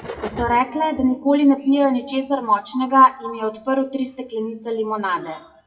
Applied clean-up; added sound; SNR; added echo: classical method WPE with log-MMSE.